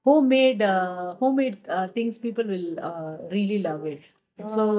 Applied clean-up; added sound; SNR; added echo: neural mask model DeepFilterNet 3.